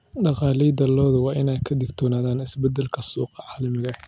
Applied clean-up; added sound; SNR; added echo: none; none; none; none.